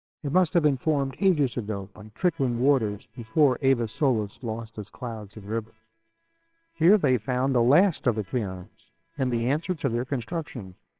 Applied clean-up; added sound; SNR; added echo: neural separator model SepFormer WHAMR!.